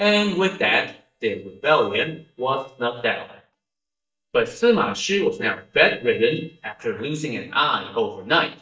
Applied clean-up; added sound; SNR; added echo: neural mask model DeepFilterNet 3.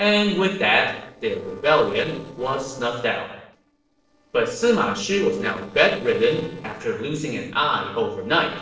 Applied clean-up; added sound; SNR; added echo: neural separator model SepFormer DNS4.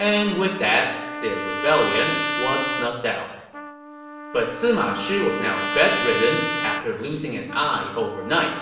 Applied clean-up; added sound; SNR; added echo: none; Trumpet; 5 dB; reverberation time 0.9 s.